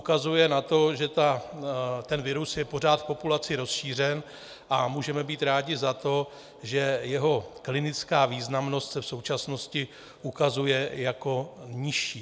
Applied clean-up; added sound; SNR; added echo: none; none; none; none.